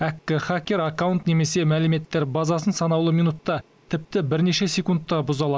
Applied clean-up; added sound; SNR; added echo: none; none; none; none.